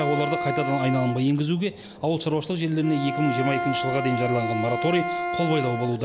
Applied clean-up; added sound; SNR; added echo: none; Bowed string instrument; 5 dB; none.